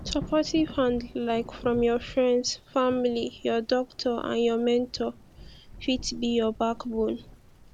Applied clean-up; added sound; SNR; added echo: none; Thunder / Rain; 17 dB; none.